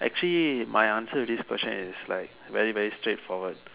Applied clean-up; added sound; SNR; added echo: none; none; none; none.